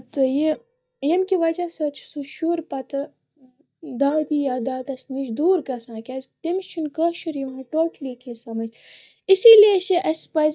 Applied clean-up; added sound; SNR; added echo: neural mask model DeepFilterNet 3.